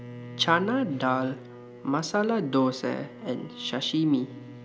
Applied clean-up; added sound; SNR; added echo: none; Bowed string instrument; 16 dB; none.